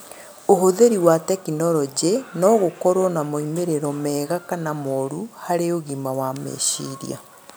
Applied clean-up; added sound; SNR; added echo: none; none; none; none.